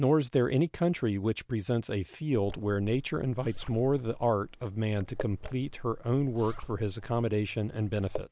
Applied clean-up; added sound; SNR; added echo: neural mask model Resemble Enhance denoiser.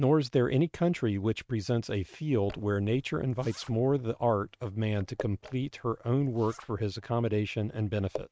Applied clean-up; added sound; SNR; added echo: neural mask model RNNoise.